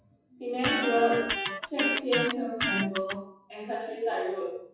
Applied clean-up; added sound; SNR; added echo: classical method WPE with log-MMSE.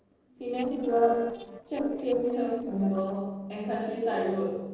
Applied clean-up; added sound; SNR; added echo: neural separator model SepFormer DNS4.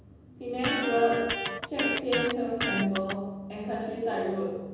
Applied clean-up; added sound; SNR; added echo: none; Electric guitar; 2 dB; reverberation time 1.3 s.